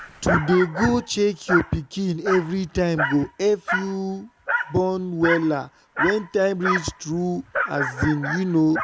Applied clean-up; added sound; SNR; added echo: none; Dog; 6 dB; none.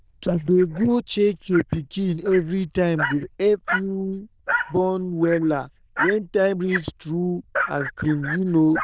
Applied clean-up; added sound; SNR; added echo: neural diffusion model UNIVERSE++.